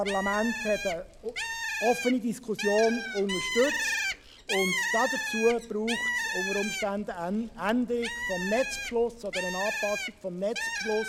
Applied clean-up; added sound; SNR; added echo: none; Bird; 4 dB; none.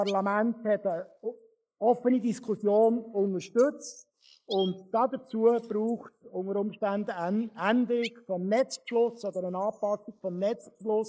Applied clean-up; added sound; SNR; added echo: neural mask model Resemble Enhance denoiser.